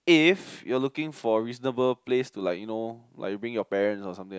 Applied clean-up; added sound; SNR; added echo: none; none; none; none.